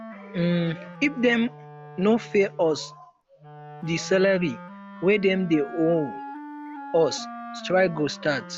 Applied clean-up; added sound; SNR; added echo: none; Wind instrument, woodwind instrument; 15 dB; none.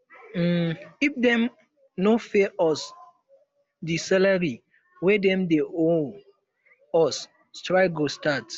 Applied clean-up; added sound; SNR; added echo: none; none; none; none.